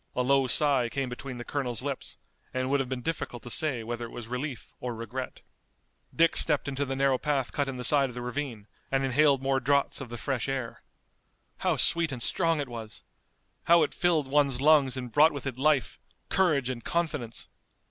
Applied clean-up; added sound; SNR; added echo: none; none; none; none.